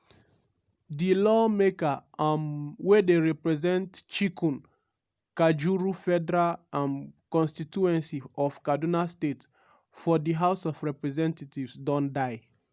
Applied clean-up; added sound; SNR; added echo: none; none; none; none.